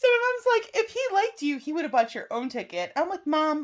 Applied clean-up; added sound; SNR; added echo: neural mask model Resemble Enhance denoiser.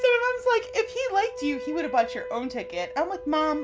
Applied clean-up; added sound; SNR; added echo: none; Wind instrument, woodwind instrument; 11 dB; none.